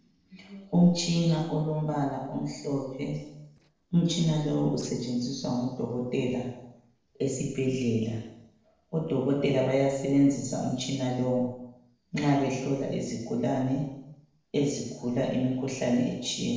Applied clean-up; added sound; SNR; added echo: neural separator model SepFormer DNS4.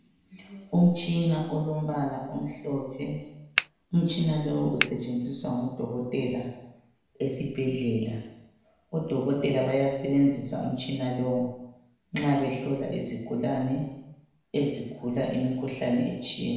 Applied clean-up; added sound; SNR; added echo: none; Finger snapping; -1 dB; reverberation time 0.9 s.